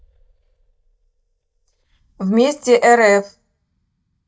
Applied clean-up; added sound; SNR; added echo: neural mask model DeepFilterNet 3.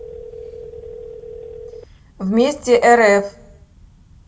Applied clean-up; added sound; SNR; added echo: none; Telephone; 18 dB; reverberation time 0.3 s.